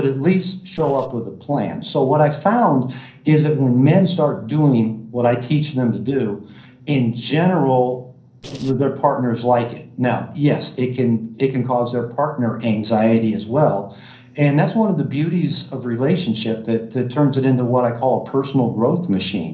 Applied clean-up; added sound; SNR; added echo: neural separator model SepFormer DNS4.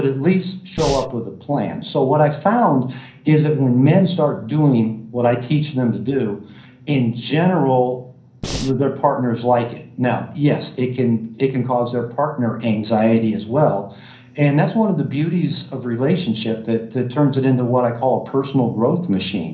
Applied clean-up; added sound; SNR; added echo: none; Breathing; 8 dB; reverberation time 0.6 s.